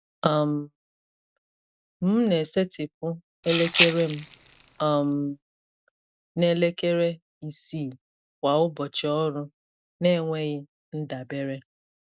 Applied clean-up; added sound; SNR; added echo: none; Rattle (instrument); -1 dB; none.